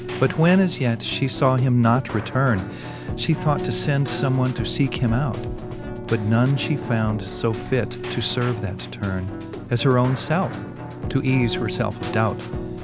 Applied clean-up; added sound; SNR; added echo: none; Keyboard (musical); 8 dB; none.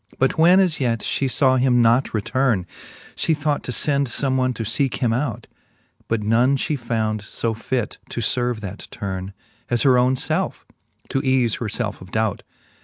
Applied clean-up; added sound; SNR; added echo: none; none; none; none.